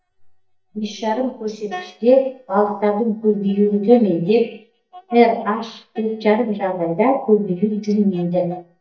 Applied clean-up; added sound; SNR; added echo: neural mask model DeepFilterNet 3.